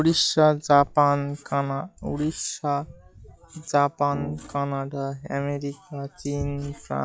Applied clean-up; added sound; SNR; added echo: classical method log-MMSE.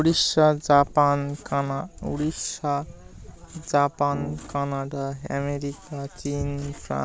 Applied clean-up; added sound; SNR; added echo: none; Brass instrument; 15 dB; none.